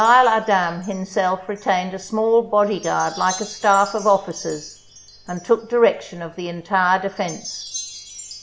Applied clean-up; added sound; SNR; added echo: none; Wind chime; 18 dB; none.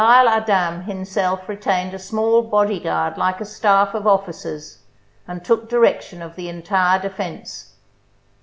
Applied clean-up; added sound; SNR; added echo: none; none; none; none.